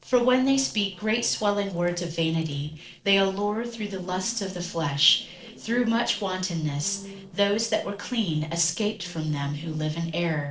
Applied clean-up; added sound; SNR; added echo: neural separator model SepFormer DNS4.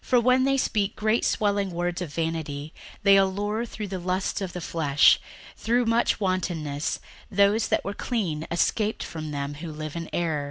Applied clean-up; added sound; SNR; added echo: none; none; none; none.